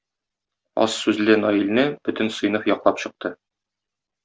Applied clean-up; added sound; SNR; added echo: none; none; none; none.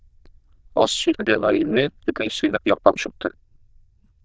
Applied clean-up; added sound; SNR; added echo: neural diffusion model UNIVERSE++.